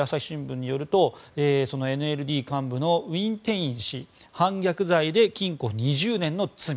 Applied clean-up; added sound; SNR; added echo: none; none; none; none.